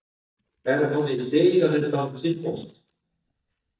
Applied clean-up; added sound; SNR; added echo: neural mask model DeepFilterNet 3.